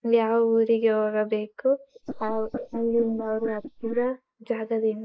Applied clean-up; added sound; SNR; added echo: neural mask model Resemble Enhance denoiser.